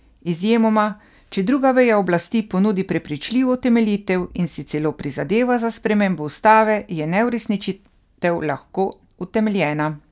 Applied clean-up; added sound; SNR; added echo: none; none; none; none.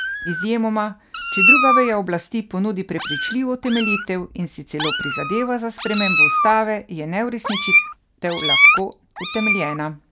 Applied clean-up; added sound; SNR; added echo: none; Meow; -2 dB; none.